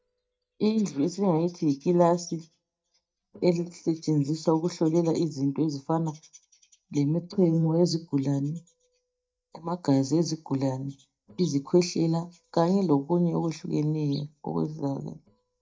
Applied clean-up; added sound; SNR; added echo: neural mask model DeepFilterNet 3.